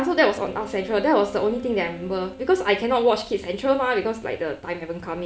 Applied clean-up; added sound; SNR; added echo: none; Wind instrument, woodwind instrument; 20 dB; none.